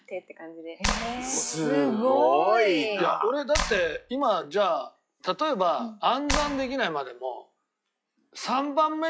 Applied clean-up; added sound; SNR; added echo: classical method log-MMSE.